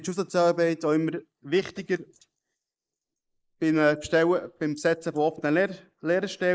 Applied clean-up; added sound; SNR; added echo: neural mask model Resemble Enhance denoiser.